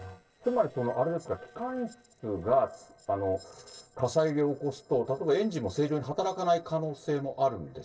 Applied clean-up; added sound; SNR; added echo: neural separator model SepFormer DNS4.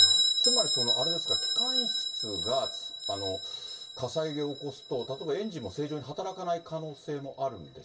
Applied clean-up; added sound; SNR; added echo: none; Bell; -4 dB; reverberation time 0.1 s.